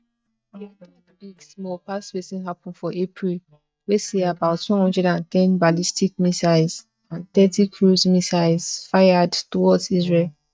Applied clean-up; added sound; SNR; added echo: neural mask model DeepFilterNet 3.